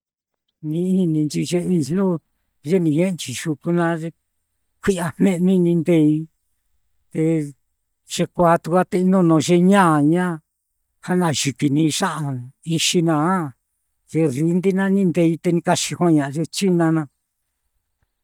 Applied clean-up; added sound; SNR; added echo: neural mask model DeepFilterNet 3.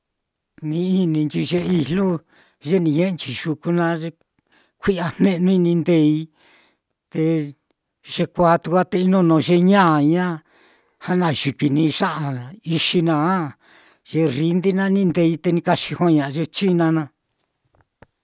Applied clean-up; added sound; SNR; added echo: none; none; none; none.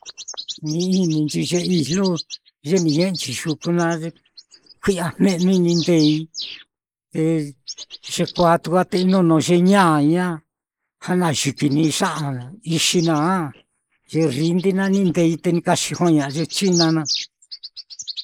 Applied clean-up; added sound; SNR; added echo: neural mask model Resemble Enhance denoiser.